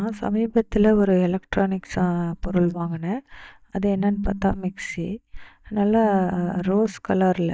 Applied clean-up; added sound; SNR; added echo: neural mask model DeepFilterNet 3.